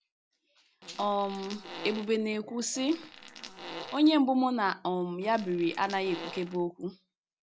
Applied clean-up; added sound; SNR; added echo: none; Fart; 14 dB; none.